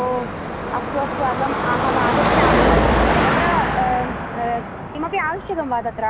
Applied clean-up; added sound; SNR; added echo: none; Car passing by / Traffic noise, roadway noise / Engine; -4 dB; none.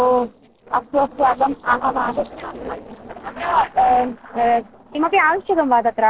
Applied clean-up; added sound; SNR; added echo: neural separator model SepFormer DNS4.